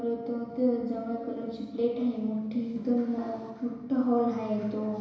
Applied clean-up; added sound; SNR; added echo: none; none; none; reverberation time 1.0 s.